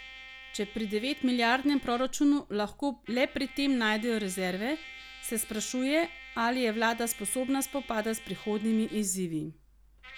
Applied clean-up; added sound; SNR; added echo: none; Trumpet; 18 dB; none.